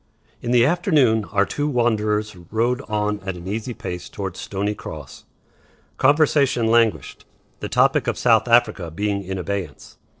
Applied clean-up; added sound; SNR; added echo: neural separator model SepFormer DNS4.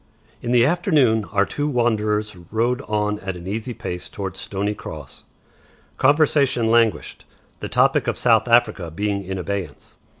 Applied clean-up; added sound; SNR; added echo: none; none; none; none.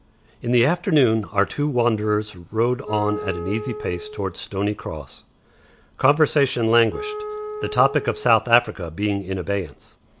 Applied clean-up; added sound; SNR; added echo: none; Wind instrument, woodwind instrument; 11 dB; none.